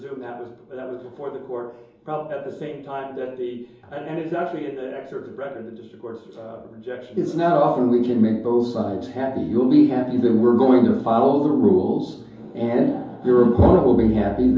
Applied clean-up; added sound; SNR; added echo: none; none; none; reverberation time 2.8 s.